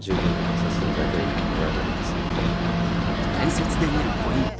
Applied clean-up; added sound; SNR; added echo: none; Boat, Water vehicle; -5 dB; none.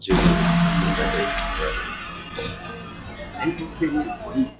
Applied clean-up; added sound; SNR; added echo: classical method log-MMSE.